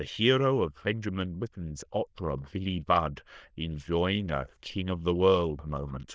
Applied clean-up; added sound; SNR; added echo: neural diffusion model UNIVERSE++.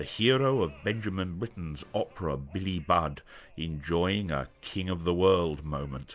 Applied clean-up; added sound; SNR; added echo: none; none; none; none.